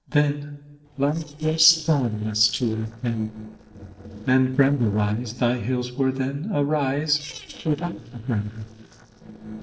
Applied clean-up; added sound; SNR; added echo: neural separator model SepFormer DNS4.